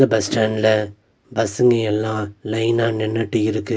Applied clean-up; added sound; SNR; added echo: none; none; none; none.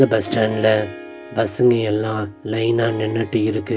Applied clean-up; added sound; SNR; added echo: none; Harp; 18 dB; none.